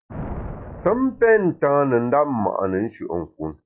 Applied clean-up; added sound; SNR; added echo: classical method log-MMSE.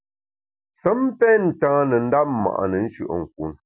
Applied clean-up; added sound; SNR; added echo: none; none; none; none.